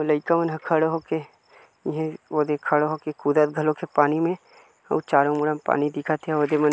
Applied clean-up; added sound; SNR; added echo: none; none; none; none.